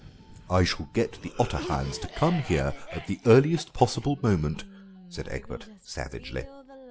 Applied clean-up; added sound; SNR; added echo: none; Cough; 16 dB; none.